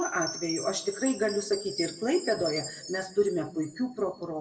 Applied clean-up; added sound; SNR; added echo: none; Chime; 10 dB; reverberation time 0.7 s.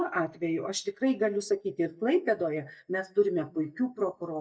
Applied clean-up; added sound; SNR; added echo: neural mask model DeepFilterNet 3.